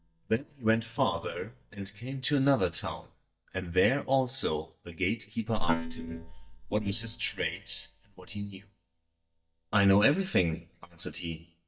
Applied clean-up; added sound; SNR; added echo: neural mask model DeepFilterNet 3.